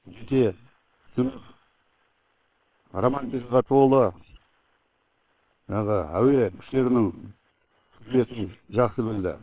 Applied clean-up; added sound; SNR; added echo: neural separator model SepFormer WHAM!.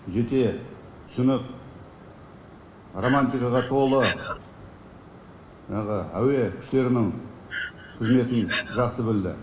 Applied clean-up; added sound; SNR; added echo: none; Breathing; 7 dB; none.